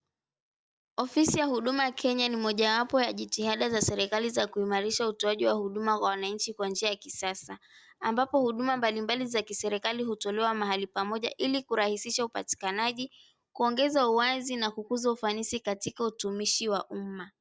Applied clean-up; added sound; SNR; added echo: none; none; none; none.